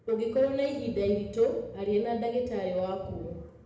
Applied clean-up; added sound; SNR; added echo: none; none; none; reverberation time 0.8 s.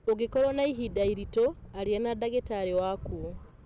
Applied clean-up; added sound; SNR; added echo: none; none; none; none.